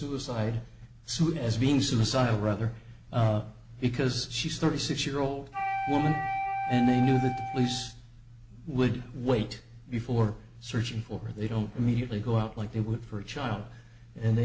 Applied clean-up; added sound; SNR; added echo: none; Wind instrument, woodwind instrument; 4 dB; none.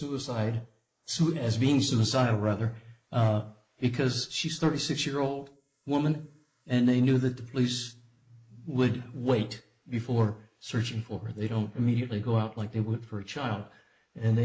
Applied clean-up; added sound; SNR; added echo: neural mask model Resemble Enhance denoiser.